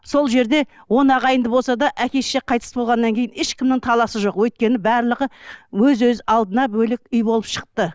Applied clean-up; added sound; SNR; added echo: none; none; none; none.